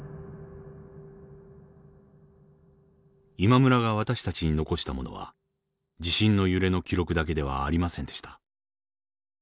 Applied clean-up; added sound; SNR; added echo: none; none; none; none.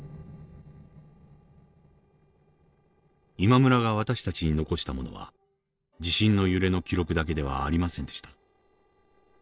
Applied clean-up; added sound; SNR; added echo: neural separator model SepFormer DNS4.